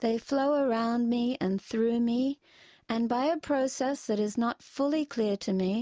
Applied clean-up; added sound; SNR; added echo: none; none; none; none.